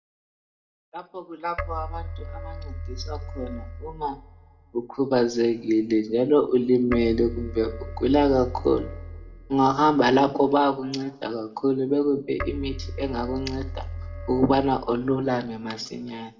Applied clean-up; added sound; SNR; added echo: none; Keyboard (musical); 11 dB; reverberation time 0.8 s.